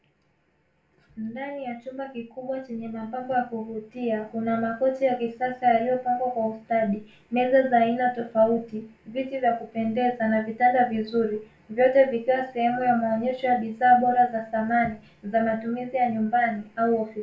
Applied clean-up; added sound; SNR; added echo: none; none; none; reverberation time 0.3 s.